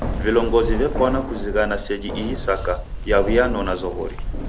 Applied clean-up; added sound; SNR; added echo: none; Keys jangling; 4 dB; none.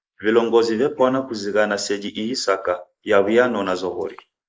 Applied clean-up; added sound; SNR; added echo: neural mask model Resemble Enhance denoiser.